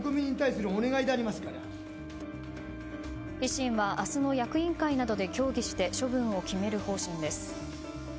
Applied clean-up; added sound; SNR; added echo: none; Brass instrument; 12 dB; none.